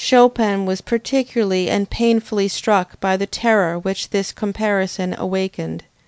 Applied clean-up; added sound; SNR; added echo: none; none; none; none.